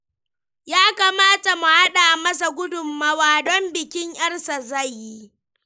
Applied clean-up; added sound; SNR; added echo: neural mask model Resemble Enhance denoiser.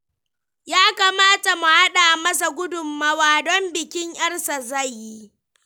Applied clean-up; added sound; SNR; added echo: none; none; none; none.